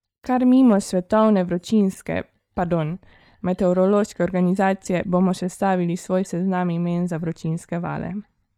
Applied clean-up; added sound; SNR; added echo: neural mask model DeepFilterNet 3.